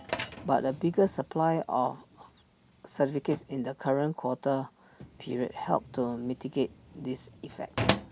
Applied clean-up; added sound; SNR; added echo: none; Drawer open or close; 9 dB; none.